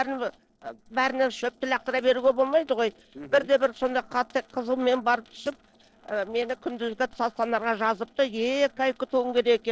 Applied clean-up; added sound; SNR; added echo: neural separator model SepFormer DNS4.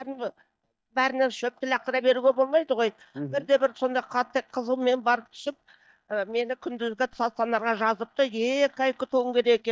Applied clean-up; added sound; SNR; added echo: neural mask model DeepFilterNet 3.